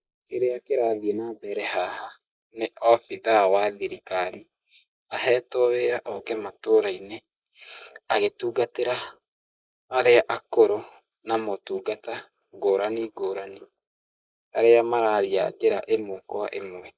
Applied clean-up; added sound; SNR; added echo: neural mask model Resemble Enhance denoiser.